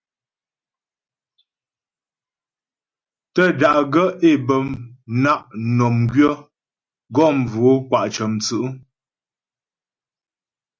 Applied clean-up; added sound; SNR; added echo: none; none; none; none.